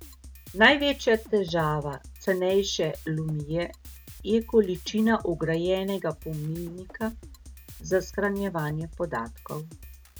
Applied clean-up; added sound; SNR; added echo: none; Drum kit; 18 dB; none.